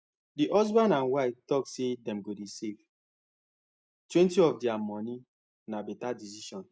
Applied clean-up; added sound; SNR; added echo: none; none; none; none.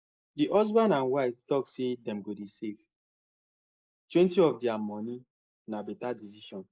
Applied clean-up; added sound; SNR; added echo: neural mask model Resemble Enhance denoiser.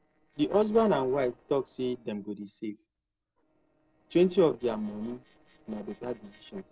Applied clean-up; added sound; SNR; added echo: neural separator model SepFormer DNS4.